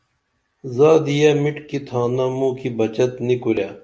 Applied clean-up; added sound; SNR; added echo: none; none; none; none.